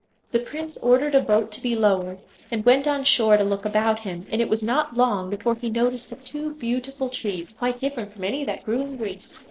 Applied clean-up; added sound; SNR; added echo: neural separator model SepFormer DNS4.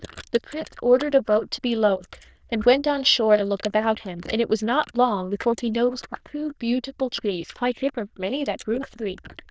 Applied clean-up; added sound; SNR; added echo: neural diffusion model UNIVERSE++.